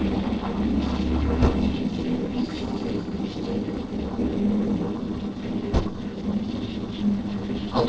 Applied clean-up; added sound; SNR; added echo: neural separator model SepFormer DNS4.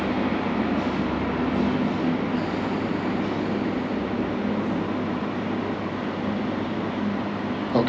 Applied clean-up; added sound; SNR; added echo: none; none; none; none.